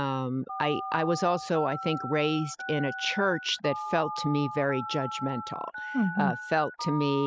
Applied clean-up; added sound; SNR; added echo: classical method spectral subtraction.